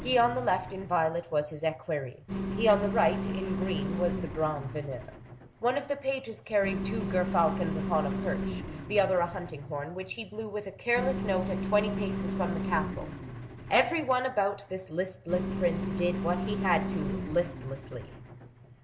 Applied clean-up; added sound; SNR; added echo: none; Engine; 4 dB; none.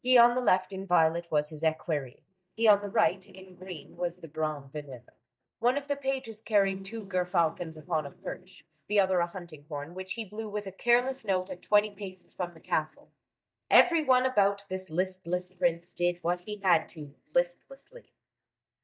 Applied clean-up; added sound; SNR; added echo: neural mask model DeepFilterNet 3.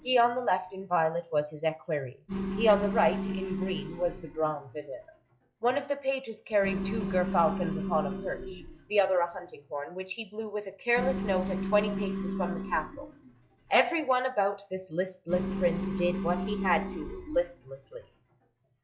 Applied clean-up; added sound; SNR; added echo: classical method log-MMSE.